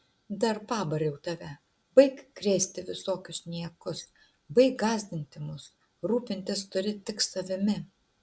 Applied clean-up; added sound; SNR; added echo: none; none; none; none.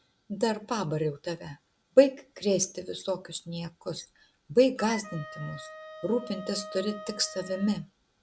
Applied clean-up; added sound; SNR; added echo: none; Wind instrument, woodwind instrument; 14 dB; none.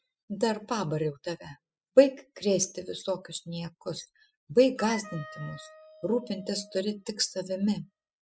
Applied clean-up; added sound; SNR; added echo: classical method spectral subtraction.